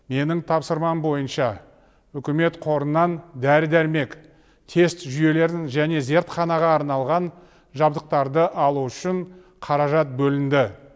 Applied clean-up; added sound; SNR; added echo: none; none; none; none.